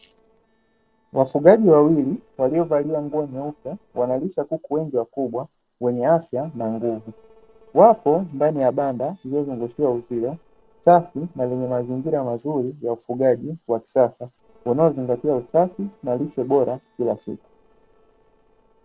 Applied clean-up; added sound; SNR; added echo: neural separator model SepFormer DNS4.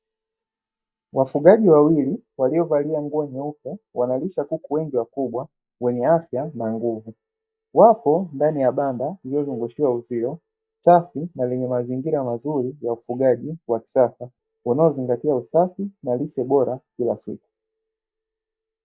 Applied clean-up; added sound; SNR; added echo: neural mask model DeepFilterNet 3.